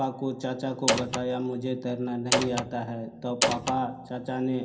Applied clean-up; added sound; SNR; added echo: none; Door; -3 dB; reverberation time 0.3 s.